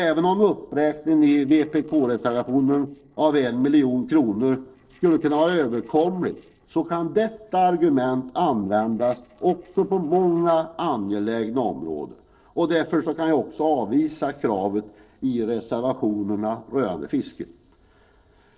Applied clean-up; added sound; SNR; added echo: neural separator model SepFormer DNS4.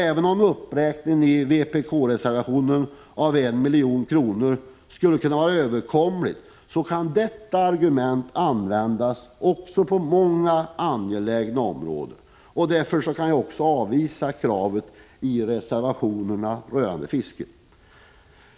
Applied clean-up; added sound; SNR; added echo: none; none; none; none.